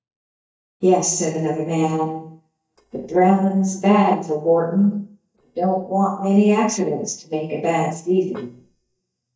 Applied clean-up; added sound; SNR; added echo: neural mask model DeepFilterNet 3.